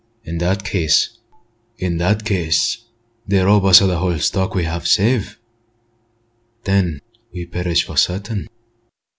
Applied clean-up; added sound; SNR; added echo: none; none; none; none.